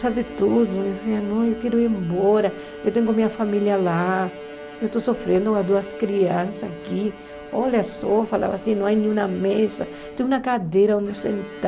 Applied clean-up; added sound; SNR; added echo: none; Bowed string instrument; 15 dB; none.